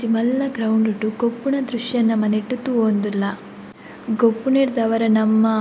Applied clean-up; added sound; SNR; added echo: none; none; none; none.